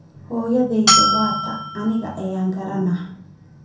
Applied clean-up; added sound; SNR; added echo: none; Bell; -3 dB; reverberation time 0.5 s.